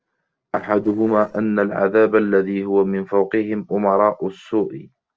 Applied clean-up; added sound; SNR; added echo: neural separator model SepFormer DNS4.